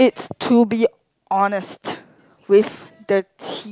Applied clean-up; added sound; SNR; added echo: none; none; none; none.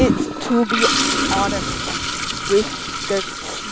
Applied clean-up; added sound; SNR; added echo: none; Toilet flush; -1 dB; none.